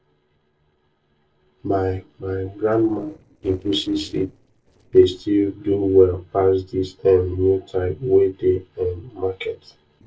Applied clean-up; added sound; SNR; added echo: neural separator model SepFormer DNS4.